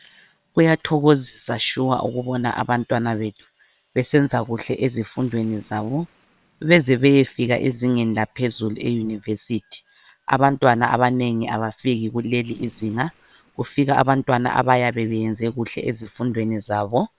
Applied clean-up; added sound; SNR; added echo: neural separator model SepFormer WHAM!.